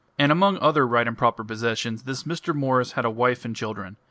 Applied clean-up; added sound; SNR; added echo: none; none; none; none.